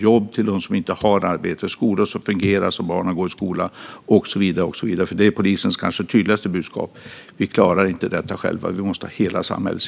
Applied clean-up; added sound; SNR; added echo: none; none; none; none.